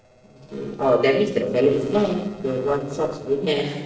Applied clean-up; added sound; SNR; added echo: neural separator model SepFormer DNS4.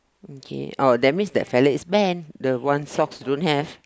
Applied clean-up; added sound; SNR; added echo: none; none; none; none.